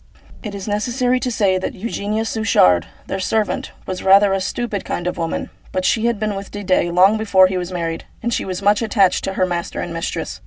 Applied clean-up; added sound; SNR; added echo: none; none; none; none.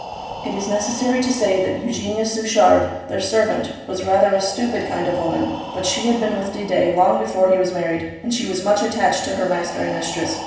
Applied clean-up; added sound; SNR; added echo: none; Breathing; 15 dB; reverberation time 0.9 s.